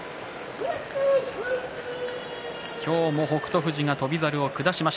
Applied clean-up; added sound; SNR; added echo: none; none; none; none.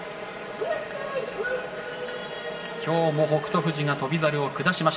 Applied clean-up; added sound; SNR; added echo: none; none; none; reverberation time 2.0 s.